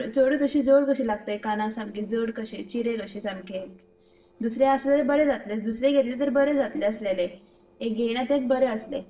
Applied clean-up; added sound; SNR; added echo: neural separator model SepFormer DNS4.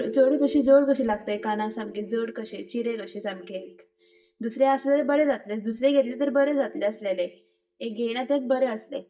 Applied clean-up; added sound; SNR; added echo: neural mask model DeepFilterNet 3.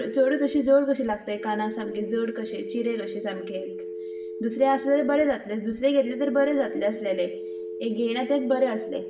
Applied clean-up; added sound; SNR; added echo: none; Telephone; 10 dB; reverberation time 0.7 s.